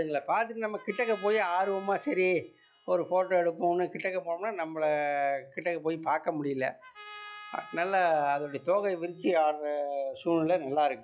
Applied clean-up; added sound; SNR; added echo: classical method log-MMSE.